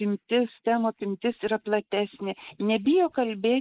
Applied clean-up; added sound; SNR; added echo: neural mask model Resemble Enhance denoiser.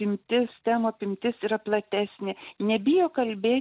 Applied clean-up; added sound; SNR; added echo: none; none; none; none.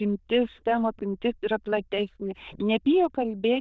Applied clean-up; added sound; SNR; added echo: neural diffusion model UNIVERSE++.